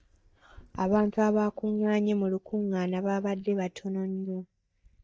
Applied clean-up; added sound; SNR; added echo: neural mask model DeepFilterNet 3.